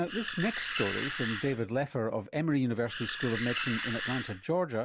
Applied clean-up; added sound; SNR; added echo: none; Animal; 5 dB; none.